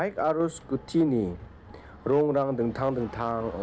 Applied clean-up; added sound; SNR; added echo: none; none; none; none.